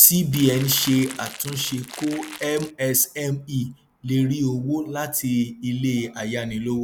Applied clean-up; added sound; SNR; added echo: none; Crackle; 15 dB; none.